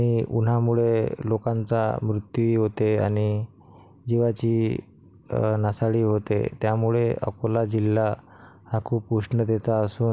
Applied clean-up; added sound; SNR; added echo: none; none; none; none.